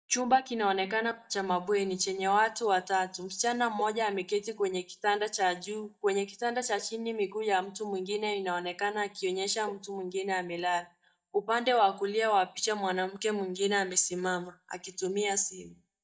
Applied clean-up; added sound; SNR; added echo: neural mask model DeepFilterNet 3.